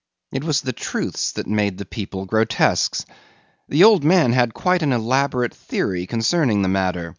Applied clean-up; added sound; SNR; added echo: none; none; none; none.